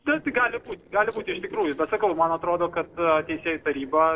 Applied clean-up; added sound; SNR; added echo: neural separator model SepFormer DNS4.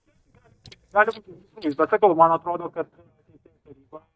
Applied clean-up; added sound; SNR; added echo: neural mask model DeepFilterNet 3.